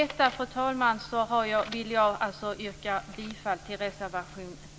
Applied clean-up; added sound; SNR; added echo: none; none; none; none.